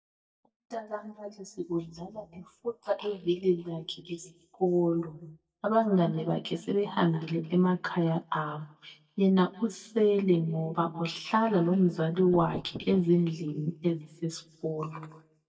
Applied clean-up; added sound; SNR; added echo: neural mask model DeepFilterNet 3.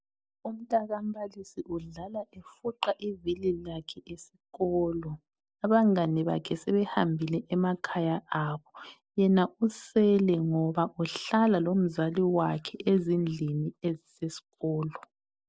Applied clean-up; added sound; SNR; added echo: none; none; none; none.